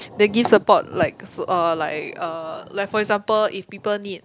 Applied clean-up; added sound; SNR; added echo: none; none; none; none.